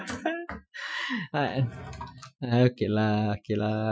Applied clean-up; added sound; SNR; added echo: classical method Wiener filter.